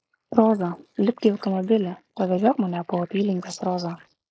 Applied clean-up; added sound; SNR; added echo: neural mask model Resemble Enhance denoiser.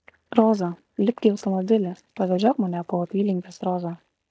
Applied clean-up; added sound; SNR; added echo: neural mask model DeepFilterNet 3.